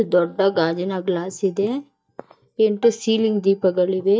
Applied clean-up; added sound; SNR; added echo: neural mask model DeepFilterNet 3.